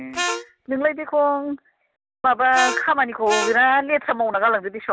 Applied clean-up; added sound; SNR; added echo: none; Harmonica; 6 dB; none.